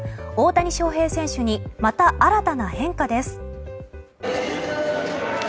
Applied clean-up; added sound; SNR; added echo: none; none; none; none.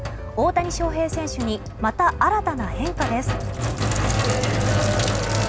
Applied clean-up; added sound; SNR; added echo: none; Sink (filling or washing); 1 dB; none.